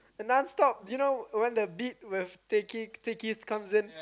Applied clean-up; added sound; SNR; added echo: none; none; none; none.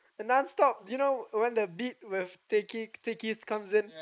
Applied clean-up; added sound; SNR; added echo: neural mask model Resemble Enhance denoiser.